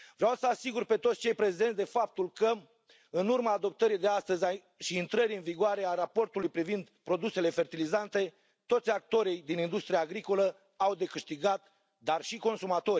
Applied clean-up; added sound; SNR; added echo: none; none; none; none.